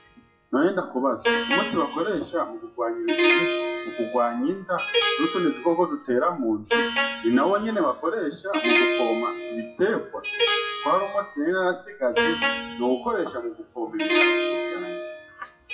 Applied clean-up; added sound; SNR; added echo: classical method WPE with log-MMSE.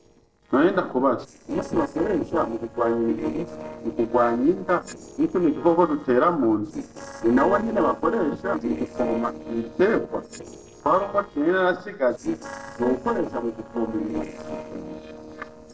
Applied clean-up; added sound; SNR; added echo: neural separator model SepFormer DNS4.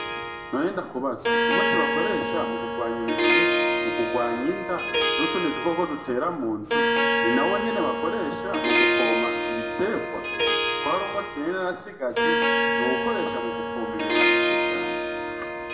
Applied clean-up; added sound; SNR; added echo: none; Harp; -5 dB; reverberation time 1.2 s.